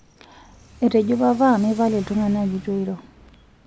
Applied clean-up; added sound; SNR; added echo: none; Accelerating, revving, vroom / Car; 20 dB; none.